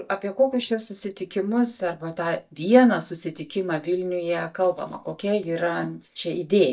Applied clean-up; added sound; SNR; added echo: neural mask model DeepFilterNet 3.